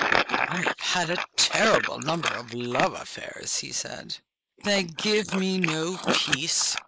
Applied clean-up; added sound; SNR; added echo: neural mask model Resemble Enhance denoiser.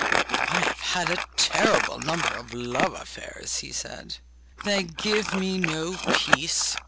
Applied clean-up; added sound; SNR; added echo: none; Crumpling, crinkling; 0 dB; none.